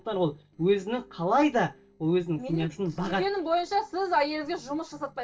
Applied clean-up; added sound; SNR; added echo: neural separator model SepFormer DNS4.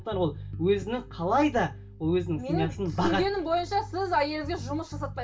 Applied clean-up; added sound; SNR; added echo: none; Bass guitar; 11 dB; reverberation time 0.2 s.